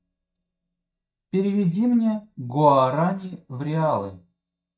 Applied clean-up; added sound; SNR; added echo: neural mask model DeepFilterNet 3.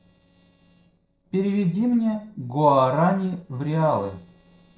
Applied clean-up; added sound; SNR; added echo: neural separator model SepFormer DNS4.